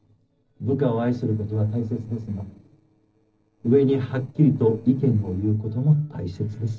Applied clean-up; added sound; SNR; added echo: neural separator model SepFormer DNS4.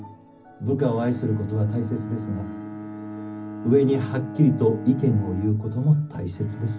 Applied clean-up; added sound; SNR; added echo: none; Bowed string instrument; 12 dB; reverberation time 0.4 s.